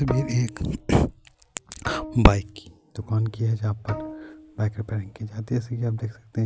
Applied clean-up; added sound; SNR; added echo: none; Bowed string instrument; 15 dB; none.